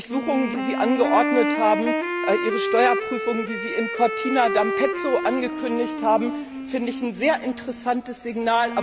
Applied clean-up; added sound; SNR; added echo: none; Wind instrument, woodwind instrument; 4 dB; none.